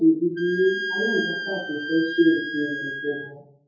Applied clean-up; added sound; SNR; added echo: none; Wind instrument, woodwind instrument; 7 dB; reverberation time 0.6 s.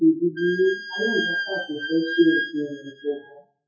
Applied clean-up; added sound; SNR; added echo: classical method WPE with log-MMSE.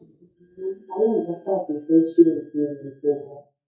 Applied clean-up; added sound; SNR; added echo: neural mask model DeepFilterNet 3.